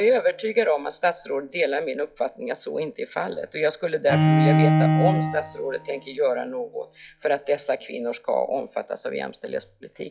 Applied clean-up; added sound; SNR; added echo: classical method log-MMSE.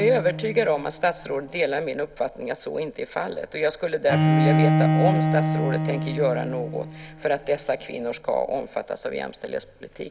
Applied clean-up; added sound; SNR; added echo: none; Bowed string instrument; 1 dB; none.